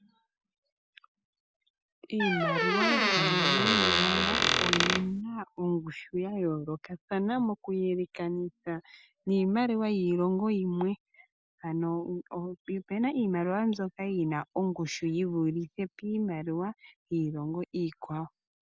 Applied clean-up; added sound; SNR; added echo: none; Squeak; -5 dB; none.